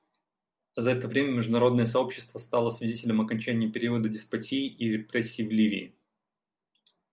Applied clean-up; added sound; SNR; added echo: none; none; none; none.